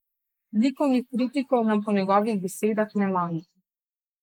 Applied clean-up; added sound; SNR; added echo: neural mask model Resemble Enhance denoiser.